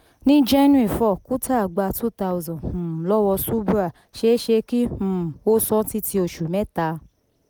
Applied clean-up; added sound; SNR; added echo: none; none; none; none.